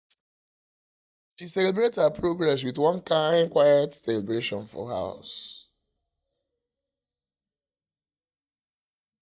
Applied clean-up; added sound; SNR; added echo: neural mask model DeepFilterNet 3.